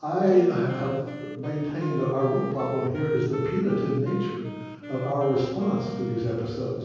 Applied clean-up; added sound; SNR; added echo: none; Wind instrument, woodwind instrument; 10 dB; reverberation time 1.3 s.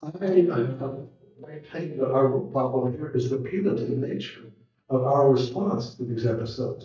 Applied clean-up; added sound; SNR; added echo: neural mask model DeepFilterNet 3.